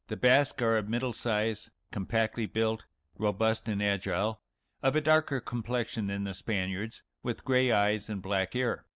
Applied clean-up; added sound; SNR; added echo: none; none; none; none.